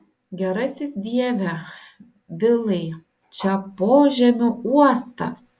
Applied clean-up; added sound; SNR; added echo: none; none; none; none.